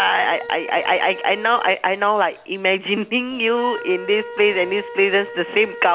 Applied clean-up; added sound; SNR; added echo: none; Wind instrument, woodwind instrument; 14 dB; none.